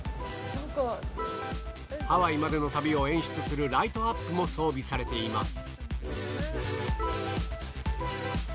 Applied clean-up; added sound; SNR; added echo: none; none; none; none.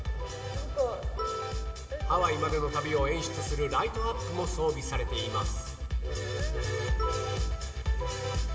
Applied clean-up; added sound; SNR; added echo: none; none; none; reverberation time 2.6 s.